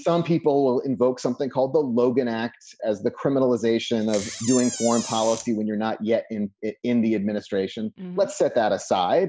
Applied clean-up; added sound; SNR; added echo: none; Door; 10 dB; none.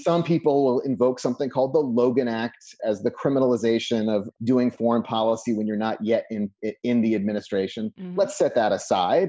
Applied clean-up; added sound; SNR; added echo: none; none; none; none.